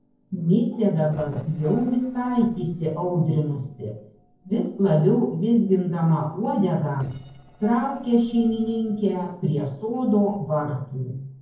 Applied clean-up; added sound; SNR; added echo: neural separator model SepFormer DNS4.